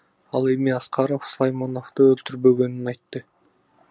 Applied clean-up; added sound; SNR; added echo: none; none; none; none.